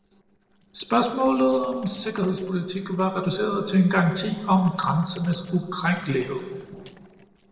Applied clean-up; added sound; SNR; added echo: neural separator model SepFormer DNS4.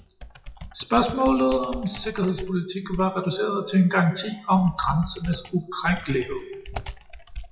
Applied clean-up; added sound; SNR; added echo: classical method WPE with log-MMSE.